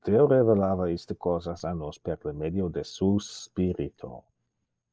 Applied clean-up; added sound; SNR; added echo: neural mask model DeepFilterNet 3.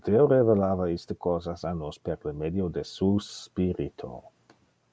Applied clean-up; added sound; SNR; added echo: none; none; none; none.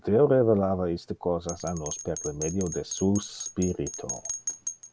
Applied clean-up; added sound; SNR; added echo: none; Bell; 11 dB; none.